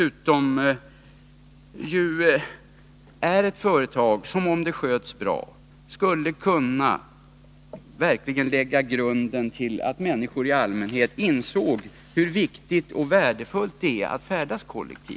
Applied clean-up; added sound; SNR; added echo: none; none; none; none.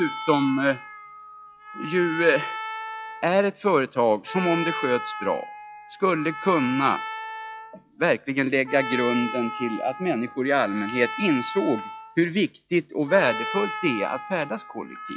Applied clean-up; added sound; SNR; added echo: classical method log-MMSE.